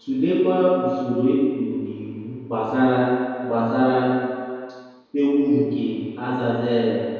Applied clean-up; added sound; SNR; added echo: none; none; none; reverberation time 2.2 s.